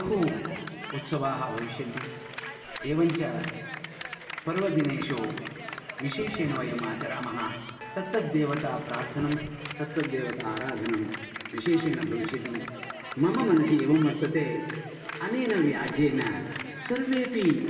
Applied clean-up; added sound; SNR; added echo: none; Clapping; 11 dB; reverberation time 2.6 s.